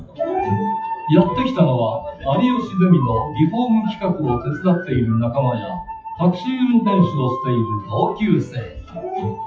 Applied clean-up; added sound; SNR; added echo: classical method WPE with log-MMSE.